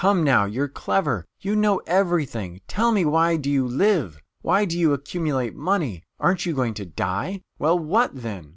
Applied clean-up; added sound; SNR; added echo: none; none; none; none.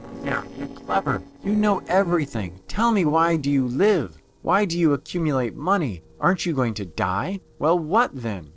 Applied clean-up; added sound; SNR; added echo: neural separator model SepFormer DNS4.